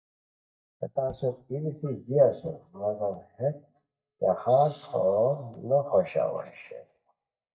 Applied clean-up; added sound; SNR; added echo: neural mask model DeepFilterNet 3.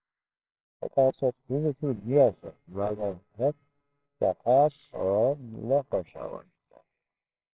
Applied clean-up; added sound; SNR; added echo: neural separator model SepFormer WHAMR!.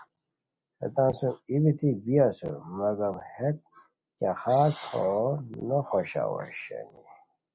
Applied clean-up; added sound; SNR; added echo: none; none; none; none.